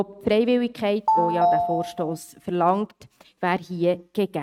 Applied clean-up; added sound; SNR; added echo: neural mask model RNNoise.